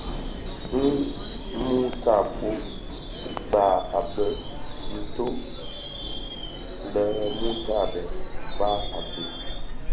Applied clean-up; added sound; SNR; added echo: none; Screech / Subway, metro, underground; 2 dB; none.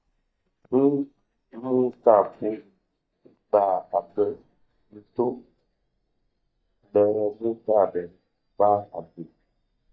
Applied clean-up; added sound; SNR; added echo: neural mask model DeepFilterNet 3.